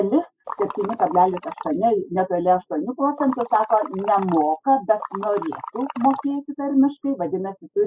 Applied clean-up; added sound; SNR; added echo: classical method spectral subtraction.